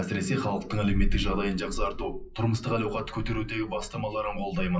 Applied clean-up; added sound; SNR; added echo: classical method WPE with log-MMSE.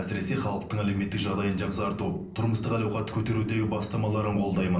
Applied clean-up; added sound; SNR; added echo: neural separator model SepFormer DNS4.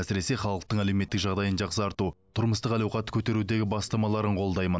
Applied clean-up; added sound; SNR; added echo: none; none; none; none.